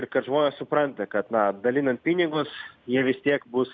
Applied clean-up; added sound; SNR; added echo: none; none; none; none.